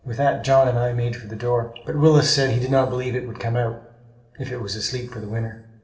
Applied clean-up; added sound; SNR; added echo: none; none; none; reverberation time 0.8 s.